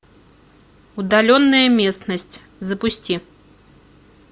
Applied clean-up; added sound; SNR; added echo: none; none; none; none.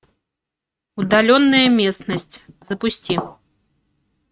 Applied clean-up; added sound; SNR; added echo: neural mask model RNNoise.